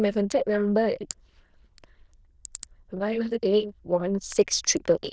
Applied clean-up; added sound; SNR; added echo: neural diffusion model UNIVERSE++.